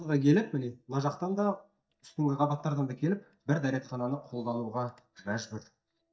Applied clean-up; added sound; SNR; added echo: neural mask model DeepFilterNet 3.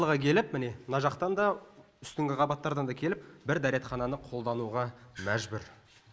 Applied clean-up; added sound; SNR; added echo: none; none; none; none.